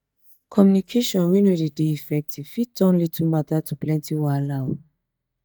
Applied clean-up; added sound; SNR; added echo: neural mask model DeepFilterNet 3.